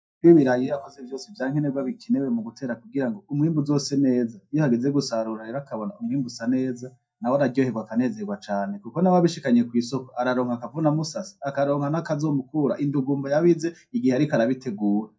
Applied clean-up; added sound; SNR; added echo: neural mask model DeepFilterNet 3.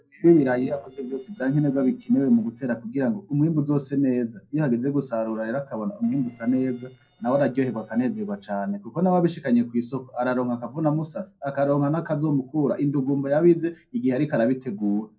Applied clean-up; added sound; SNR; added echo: neural separator model SepFormer DNS4.